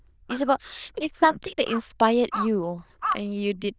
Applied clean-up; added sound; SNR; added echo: neural diffusion model UNIVERSE++.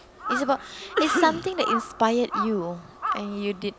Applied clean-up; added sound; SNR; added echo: none; Crow + Cough; 3 dB; none.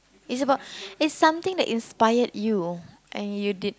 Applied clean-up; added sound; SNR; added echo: none; none; none; none.